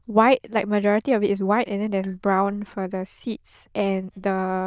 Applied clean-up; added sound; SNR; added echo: neural diffusion model UNIVERSE++.